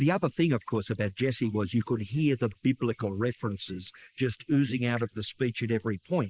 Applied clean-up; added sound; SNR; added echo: neural mask model Resemble Enhance denoiser.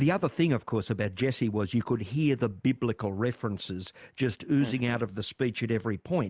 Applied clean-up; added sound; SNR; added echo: none; none; none; none.